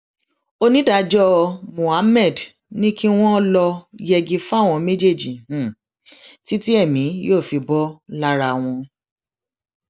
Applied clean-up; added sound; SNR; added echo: none; none; none; none.